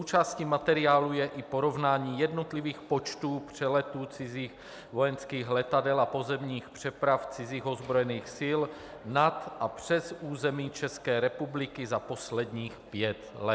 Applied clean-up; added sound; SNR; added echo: none; none; none; none.